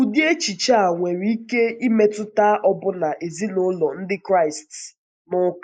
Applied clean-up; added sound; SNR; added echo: neural mask model Resemble Enhance denoiser.